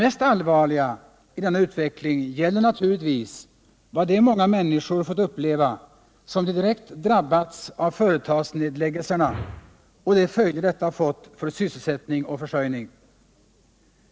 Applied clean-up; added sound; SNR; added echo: none; Whoosh, swoosh, swish; 16 dB; none.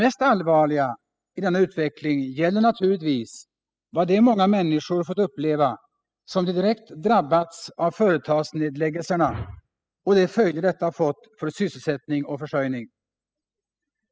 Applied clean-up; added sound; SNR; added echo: classical method spectral subtraction.